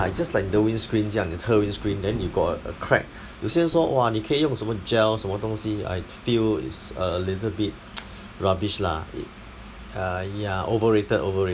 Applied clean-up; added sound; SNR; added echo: none; Thunder; 19 dB; none.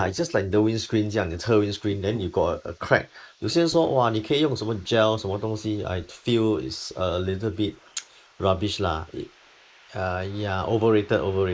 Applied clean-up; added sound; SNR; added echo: neural mask model Resemble Enhance denoiser.